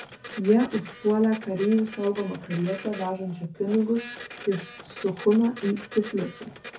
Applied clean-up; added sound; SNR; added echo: none; Printer; 16 dB; reverberation time 0.3 s.